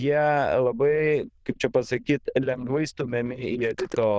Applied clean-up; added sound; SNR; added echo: neural diffusion model UNIVERSE++.